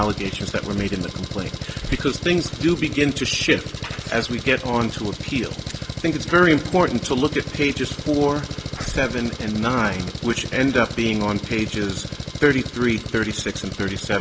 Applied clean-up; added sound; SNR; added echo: none; Engine; 8 dB; none.